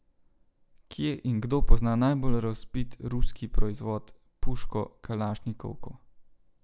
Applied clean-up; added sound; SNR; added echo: none; none; none; none.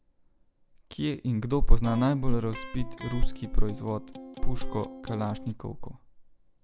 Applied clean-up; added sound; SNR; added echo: none; Electric guitar; 17 dB; none.